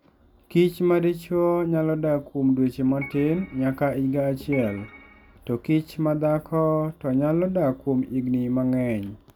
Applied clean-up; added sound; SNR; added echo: none; Organ; 18 dB; none.